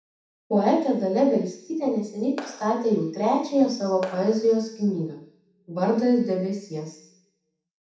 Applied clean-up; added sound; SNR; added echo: none; Clapping; 18 dB; reverberation time 0.7 s.